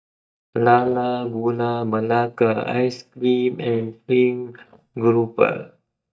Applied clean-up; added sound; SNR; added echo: neural mask model DeepFilterNet 3.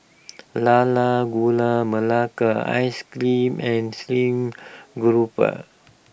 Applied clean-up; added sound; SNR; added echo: none; none; none; none.